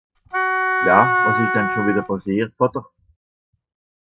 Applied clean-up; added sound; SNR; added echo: none; Wind instrument, woodwind instrument; -2 dB; none.